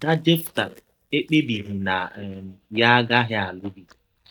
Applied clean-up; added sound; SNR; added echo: neural mask model DeepFilterNet 3.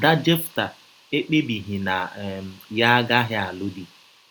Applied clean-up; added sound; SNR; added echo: none; none; none; none.